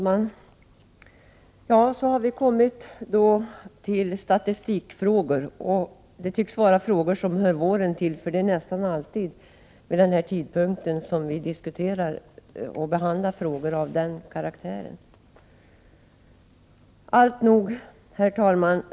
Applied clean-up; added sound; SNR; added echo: none; none; none; none.